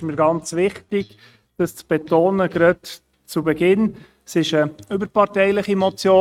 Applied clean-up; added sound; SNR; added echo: neural mask model RNNoise.